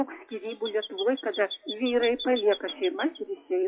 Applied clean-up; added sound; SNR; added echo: classical method log-MMSE.